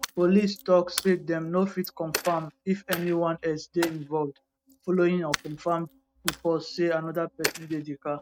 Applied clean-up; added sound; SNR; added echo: neural mask model RNNoise.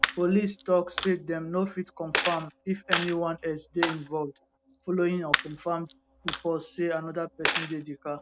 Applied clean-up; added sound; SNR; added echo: none; Coin (dropping); -1 dB; none.